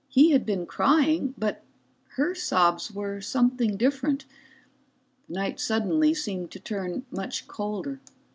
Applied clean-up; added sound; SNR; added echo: none; none; none; none.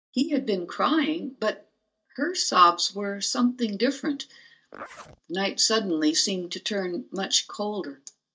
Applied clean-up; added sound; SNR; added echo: neural mask model DeepFilterNet 3.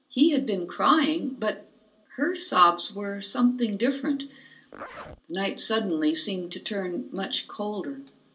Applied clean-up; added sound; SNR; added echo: none; Zipper (clothing); 19 dB; reverberation time 0.2 s.